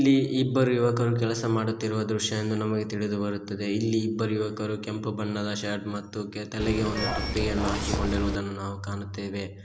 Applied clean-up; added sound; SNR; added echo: none; Zipper (clothing) / Telephone; 2 dB; none.